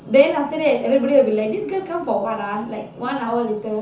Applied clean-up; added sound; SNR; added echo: none; none; none; reverberation time 0.9 s.